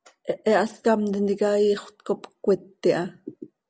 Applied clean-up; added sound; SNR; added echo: none; none; none; none.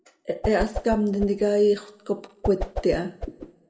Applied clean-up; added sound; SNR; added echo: none; Whoosh, swoosh, swish; 8 dB; reverberation time 0.7 s.